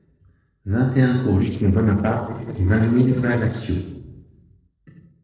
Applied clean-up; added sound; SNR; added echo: neural separator model SepFormer DNS4.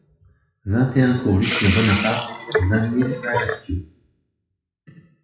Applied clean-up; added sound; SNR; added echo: classical method WPE with log-MMSE.